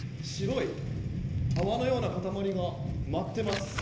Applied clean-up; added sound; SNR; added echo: none; Writing; 15 dB; reverberation time 0.8 s.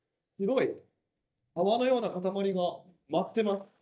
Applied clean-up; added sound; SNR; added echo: neural mask model DeepFilterNet 3.